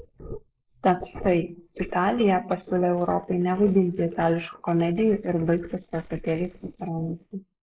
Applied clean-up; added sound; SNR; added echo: neural mask model Resemble Enhance denoiser.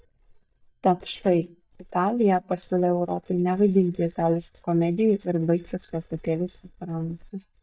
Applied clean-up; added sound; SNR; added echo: neural mask model DeepFilterNet 3.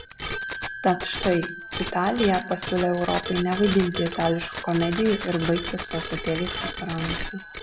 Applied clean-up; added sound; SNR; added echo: none; Bicycle bell; 7 dB; none.